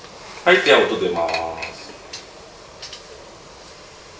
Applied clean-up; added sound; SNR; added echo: none; none; none; none.